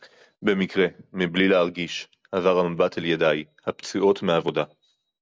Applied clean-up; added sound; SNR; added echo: none; none; none; none.